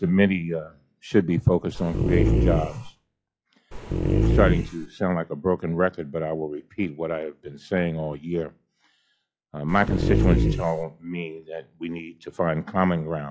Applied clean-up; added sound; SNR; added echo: classical method log-MMSE.